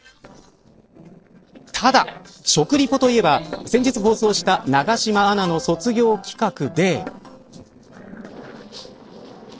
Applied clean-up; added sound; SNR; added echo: neural separator model SepFormer DNS4.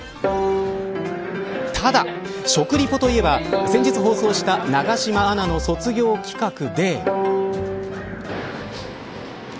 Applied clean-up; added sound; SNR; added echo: none; Guitar; 2 dB; none.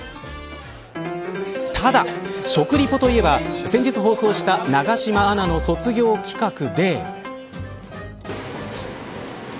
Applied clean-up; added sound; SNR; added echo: none; none; none; none.